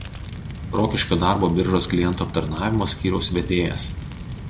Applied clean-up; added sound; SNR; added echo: none; Fire; 9 dB; none.